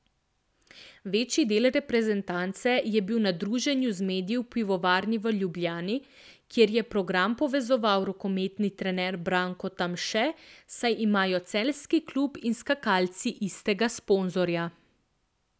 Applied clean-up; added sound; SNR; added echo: none; none; none; none.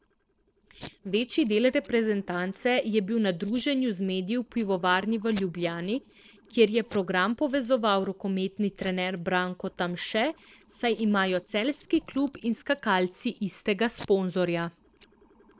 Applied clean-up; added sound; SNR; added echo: neural separator model SepFormer DNS4.